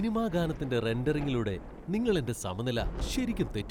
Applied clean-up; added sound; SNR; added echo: none; Thunder / Rain; 9 dB; none.